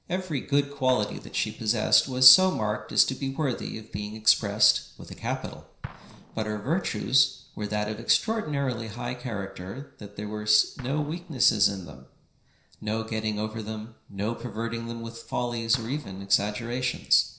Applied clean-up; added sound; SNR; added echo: neural separator model SepFormer DNS4.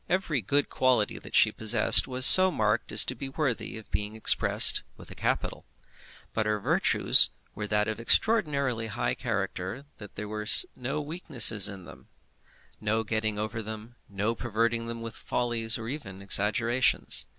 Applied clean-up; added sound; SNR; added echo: none; none; none; none.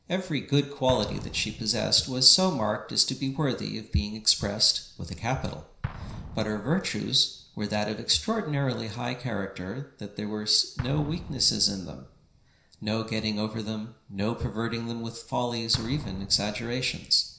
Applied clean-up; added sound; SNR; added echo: none; Explosion; 16 dB; reverberation time 0.5 s.